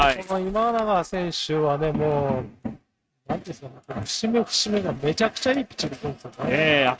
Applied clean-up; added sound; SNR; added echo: neural mask model RNNoise.